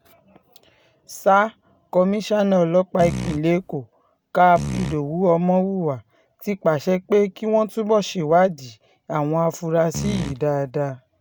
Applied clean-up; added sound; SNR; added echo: none; Fart; 8 dB; none.